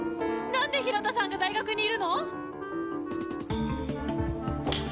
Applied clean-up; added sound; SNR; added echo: none; Wind instrument, woodwind instrument; 11 dB; none.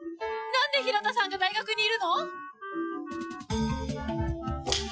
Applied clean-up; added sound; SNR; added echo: classical method Wiener filter.